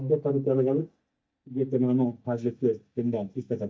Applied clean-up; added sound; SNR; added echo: neural mask model DeepFilterNet 3.